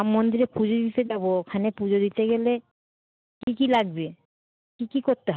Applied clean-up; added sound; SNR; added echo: none; none; none; none.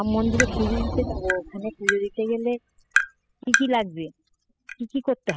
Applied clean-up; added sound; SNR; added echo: classical method spectral subtraction.